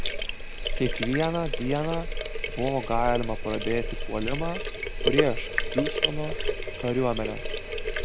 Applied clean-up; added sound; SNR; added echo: none; Sink (filling or washing); -2 dB; none.